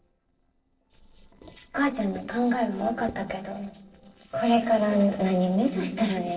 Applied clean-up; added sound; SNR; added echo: neural separator model SepFormer DNS4.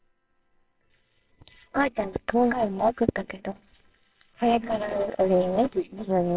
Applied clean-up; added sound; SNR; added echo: neural separator model SepFormer WHAMR!.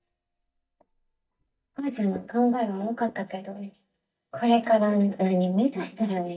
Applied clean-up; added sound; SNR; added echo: neural mask model DeepFilterNet 3.